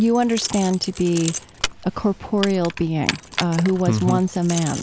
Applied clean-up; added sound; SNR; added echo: none; Keys jangling; 11 dB; none.